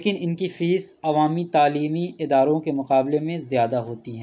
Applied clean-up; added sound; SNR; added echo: none; none; none; none.